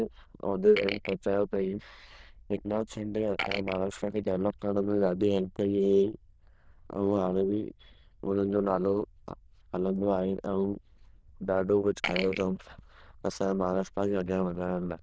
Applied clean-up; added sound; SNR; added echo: neural diffusion model UNIVERSE++.